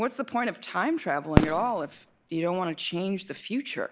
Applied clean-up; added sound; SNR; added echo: none; Fireworks; 1 dB; none.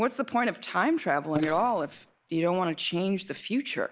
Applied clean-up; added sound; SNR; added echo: neural mask model Resemble Enhance denoiser.